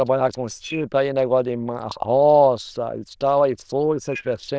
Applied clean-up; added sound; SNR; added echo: neural diffusion model UNIVERSE++.